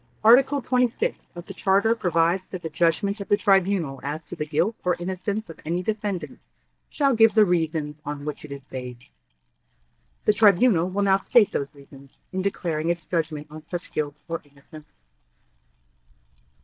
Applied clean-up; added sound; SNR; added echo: neural mask model DeepFilterNet 3.